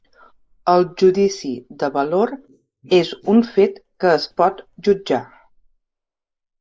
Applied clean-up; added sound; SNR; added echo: neural mask model Resemble Enhance denoiser.